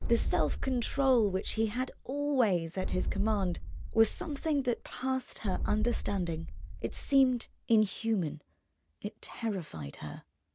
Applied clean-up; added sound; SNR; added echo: none; Boom; 2 dB; none.